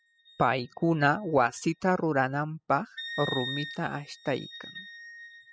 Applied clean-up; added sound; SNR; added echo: classical method spectral subtraction.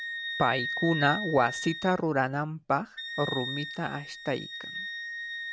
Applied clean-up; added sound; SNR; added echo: none; Wind instrument, woodwind instrument; 7 dB; none.